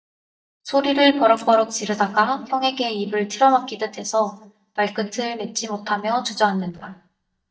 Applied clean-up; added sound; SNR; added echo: neural mask model DeepFilterNet 3.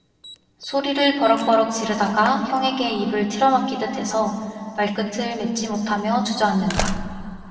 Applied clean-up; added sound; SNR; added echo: none; Slam; 14 dB; reverberation time 2.4 s.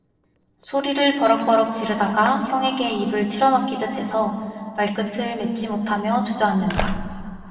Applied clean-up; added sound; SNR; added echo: neural separator model SepFormer DNS4.